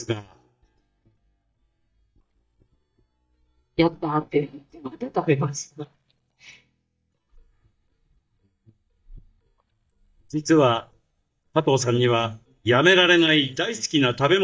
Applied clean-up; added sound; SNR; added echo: neural mask model DeepFilterNet 3.